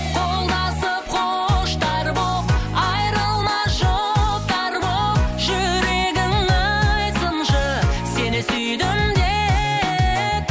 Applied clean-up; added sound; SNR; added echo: none; none; none; none.